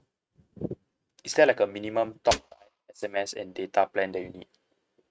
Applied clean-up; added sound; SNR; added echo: neural mask model RNNoise.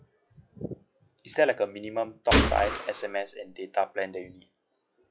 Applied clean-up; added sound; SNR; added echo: classical method log-MMSE.